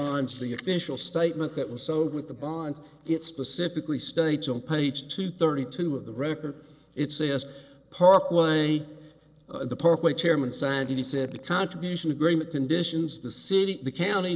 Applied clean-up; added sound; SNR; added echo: neural separator model SepFormer DNS4.